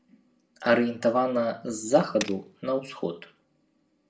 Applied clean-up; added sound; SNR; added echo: none; Tools; 14 dB; reverberation time 0.4 s.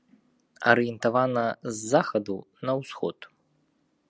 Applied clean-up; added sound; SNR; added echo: none; none; none; none.